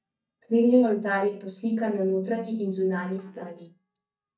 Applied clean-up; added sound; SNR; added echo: neural mask model DeepFilterNet 3.